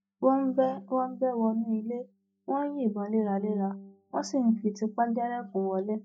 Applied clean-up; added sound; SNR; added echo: neural mask model DeepFilterNet 3.